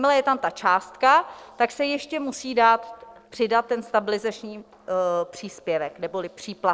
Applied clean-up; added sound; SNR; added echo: neural separator model SepFormer DNS4.